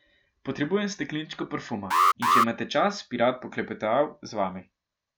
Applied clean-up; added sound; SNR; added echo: none; Alarm; -4 dB; none.